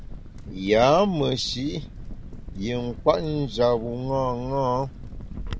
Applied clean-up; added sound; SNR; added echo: none; Crackle; 11 dB; none.